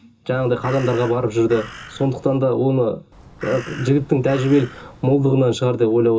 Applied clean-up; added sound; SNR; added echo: none; Crow; 18 dB; reverberation time 0.2 s.